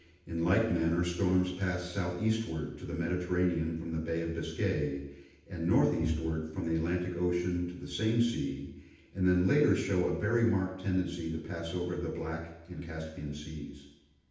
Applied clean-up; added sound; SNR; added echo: none; none; none; reverberation time 0.9 s.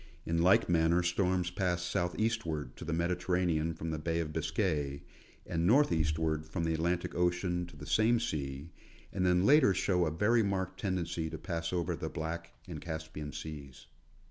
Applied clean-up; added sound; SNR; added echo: none; none; none; none.